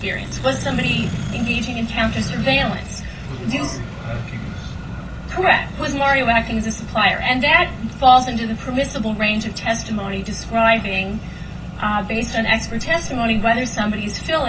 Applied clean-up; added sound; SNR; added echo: none; Accelerating, revving, vroom; 9 dB; reverberation time 0.1 s.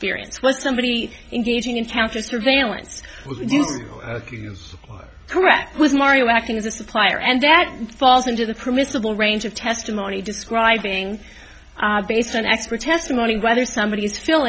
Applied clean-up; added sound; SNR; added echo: none; none; none; none.